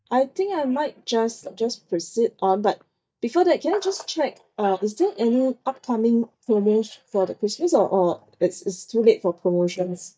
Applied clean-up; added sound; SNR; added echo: neural mask model DeepFilterNet 3.